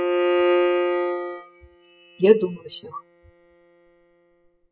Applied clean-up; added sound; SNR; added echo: classical method spectral subtraction.